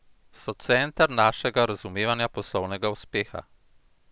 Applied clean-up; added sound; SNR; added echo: none; none; none; none.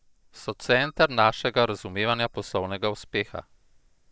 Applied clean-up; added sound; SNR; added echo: neural mask model DeepFilterNet 3.